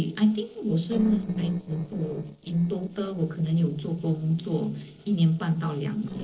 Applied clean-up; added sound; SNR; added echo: neural separator model SepFormer DNS4.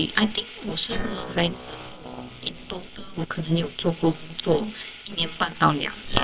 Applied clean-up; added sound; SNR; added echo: neural separator model SepFormer WHAMR!.